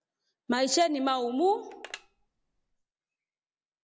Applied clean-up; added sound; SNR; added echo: none; Telephone; 19 dB; none.